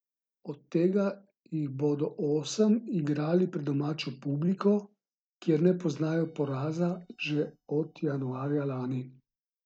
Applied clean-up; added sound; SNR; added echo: neural mask model DeepFilterNet 3.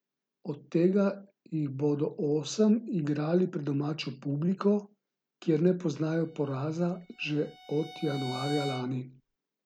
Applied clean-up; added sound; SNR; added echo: none; Bowed string instrument; 15 dB; none.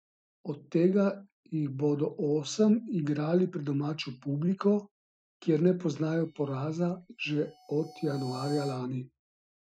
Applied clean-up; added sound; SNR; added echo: classical method Wiener filter.